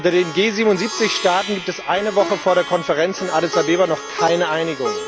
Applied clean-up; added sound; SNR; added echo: none; Plucked string instrument; 9 dB; none.